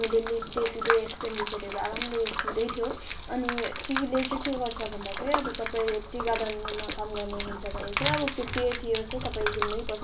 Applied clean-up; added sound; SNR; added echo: none; Gurgling / Liquid; 0 dB; reverberation time 0.3 s.